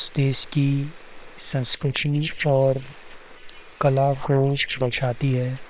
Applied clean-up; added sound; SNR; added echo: neural separator model SepFormer WHAM!.